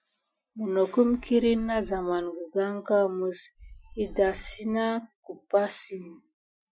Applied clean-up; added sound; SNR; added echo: classical method Wiener filter.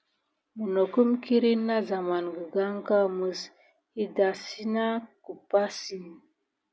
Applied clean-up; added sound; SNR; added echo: none; none; none; none.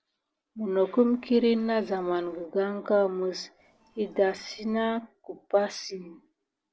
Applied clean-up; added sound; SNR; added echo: neural separator model SepFormer DNS4.